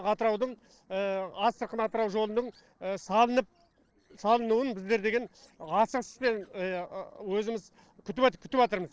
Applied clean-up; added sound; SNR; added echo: neural separator model SepFormer DNS4.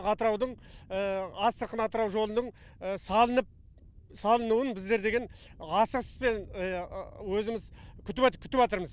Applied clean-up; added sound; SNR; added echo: none; none; none; none.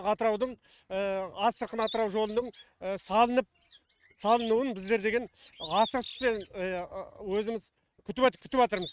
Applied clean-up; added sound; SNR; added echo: neural mask model RNNoise.